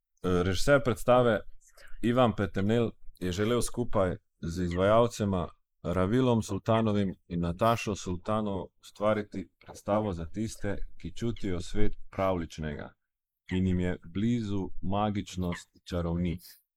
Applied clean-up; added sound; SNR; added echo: neural mask model Resemble Enhance denoiser.